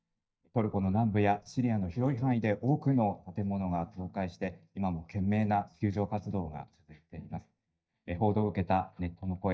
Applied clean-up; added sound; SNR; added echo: neural mask model DeepFilterNet 3.